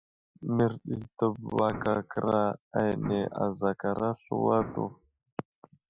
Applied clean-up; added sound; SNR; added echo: classical method Wiener filter.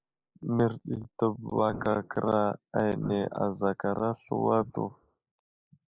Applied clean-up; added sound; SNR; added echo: neural mask model Resemble Enhance denoiser.